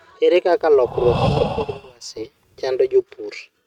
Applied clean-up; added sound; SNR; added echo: neural mask model RNNoise.